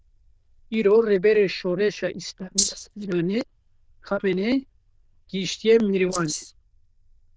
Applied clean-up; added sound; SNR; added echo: neural diffusion model UNIVERSE++.